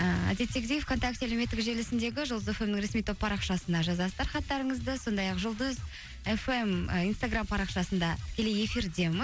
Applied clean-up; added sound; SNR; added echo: none; none; none; none.